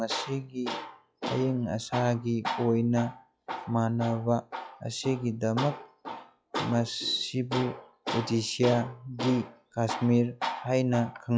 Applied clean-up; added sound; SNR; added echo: classical method log-MMSE.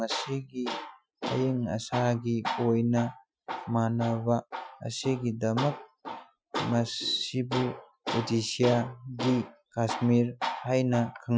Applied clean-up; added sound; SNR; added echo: classical method Wiener filter.